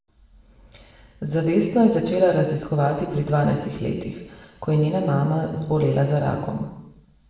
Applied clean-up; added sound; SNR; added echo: none; none; none; reverberation time 0.9 s.